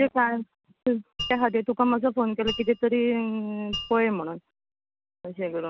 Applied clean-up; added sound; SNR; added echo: none; Mallet percussion; 13 dB; none.